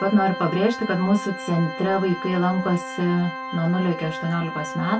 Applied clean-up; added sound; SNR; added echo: none; Organ; 10 dB; reverberation time 0.2 s.